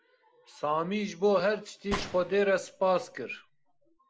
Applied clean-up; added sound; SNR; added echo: none; Gunshot, gunfire; 13 dB; none.